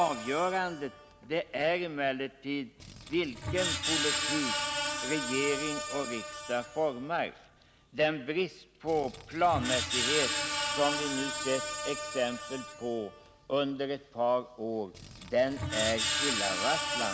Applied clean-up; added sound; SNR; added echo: none; Screech; 3 dB; none.